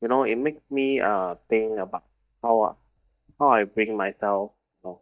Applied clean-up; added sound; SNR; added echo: neural mask model DeepFilterNet 3.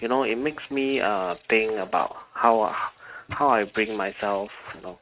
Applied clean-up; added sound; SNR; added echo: neural mask model RNNoise.